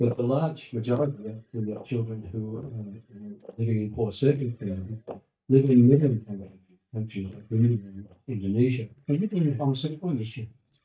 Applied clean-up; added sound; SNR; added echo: neural mask model DeepFilterNet 3.